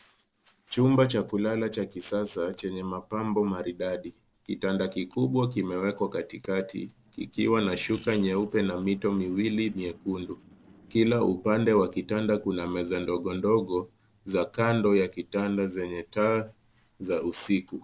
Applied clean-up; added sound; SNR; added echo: neural separator model SepFormer DNS4.